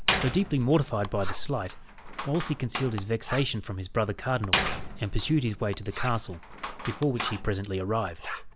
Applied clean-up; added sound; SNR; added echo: none; Writing + Slam; 5 dB; none.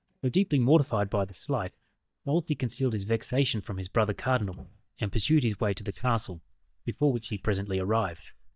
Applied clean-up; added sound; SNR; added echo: neural mask model DeepFilterNet 3.